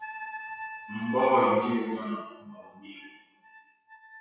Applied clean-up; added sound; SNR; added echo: classical method WPE with log-MMSE.